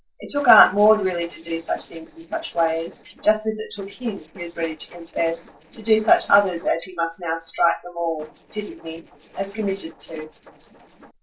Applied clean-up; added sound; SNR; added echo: neural separator model SepFormer DNS4.